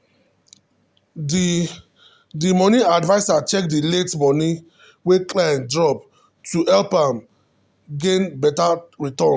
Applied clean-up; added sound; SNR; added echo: none; none; none; none.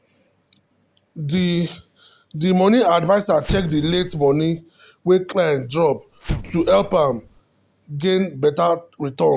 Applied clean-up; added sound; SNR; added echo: none; Explosion; 12 dB; none.